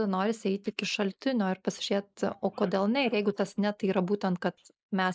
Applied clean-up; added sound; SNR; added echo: neural mask model Resemble Enhance denoiser.